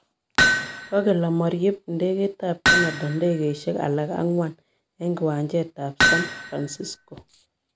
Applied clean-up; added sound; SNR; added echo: none; Hammer; -1 dB; none.